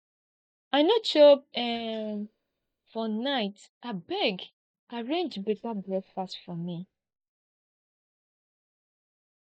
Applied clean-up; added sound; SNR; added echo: neural mask model DeepFilterNet 3.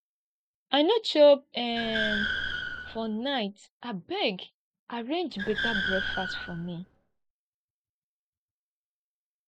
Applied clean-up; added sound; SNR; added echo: none; Car; 4 dB; none.